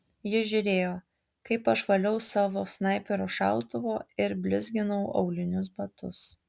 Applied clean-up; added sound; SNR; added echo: none; none; none; none.